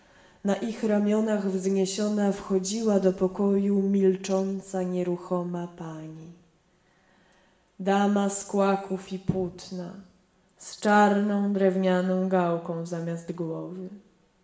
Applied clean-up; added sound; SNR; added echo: none; none; none; reverberation time 1.1 s.